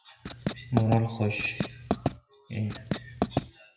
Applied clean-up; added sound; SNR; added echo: none; Writing; 1 dB; reverberation time 0.9 s.